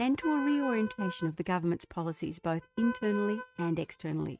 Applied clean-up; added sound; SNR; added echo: neural mask model RNNoise.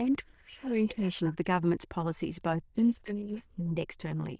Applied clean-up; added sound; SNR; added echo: neural diffusion model UNIVERSE++.